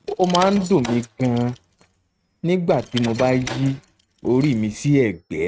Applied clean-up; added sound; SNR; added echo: neural mask model RNNoise.